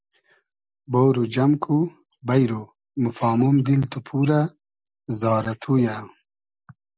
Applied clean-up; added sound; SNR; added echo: none; none; none; none.